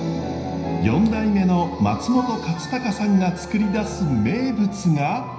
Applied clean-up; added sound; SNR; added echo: none; none; none; reverberation time 0.9 s.